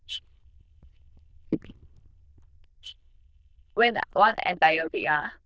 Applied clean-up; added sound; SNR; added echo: neural diffusion model UNIVERSE++.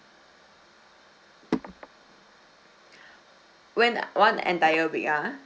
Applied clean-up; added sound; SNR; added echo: none; none; none; none.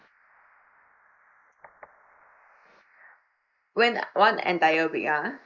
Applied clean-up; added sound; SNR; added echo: neural mask model Resemble Enhance denoiser.